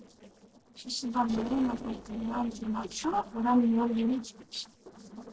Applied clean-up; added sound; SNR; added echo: neural separator model SepFormer DNS4.